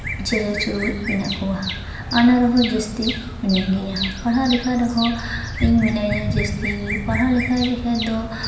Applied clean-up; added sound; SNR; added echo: none; Bird vocalization, bird call, bird song; 9 dB; reverberation time 1.0 s.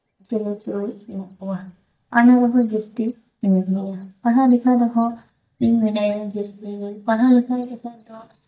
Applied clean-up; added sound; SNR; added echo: neural mask model DeepFilterNet 3.